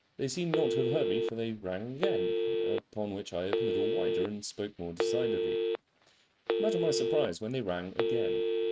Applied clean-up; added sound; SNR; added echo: neural mask model RNNoise.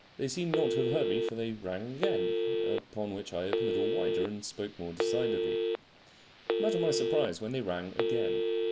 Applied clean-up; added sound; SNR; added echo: none; Telephone; -3 dB; none.